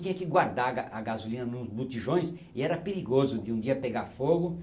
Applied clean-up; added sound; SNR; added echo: none; none; none; none.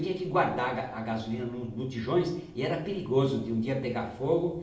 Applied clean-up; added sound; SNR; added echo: none; none; none; reverberation time 0.9 s.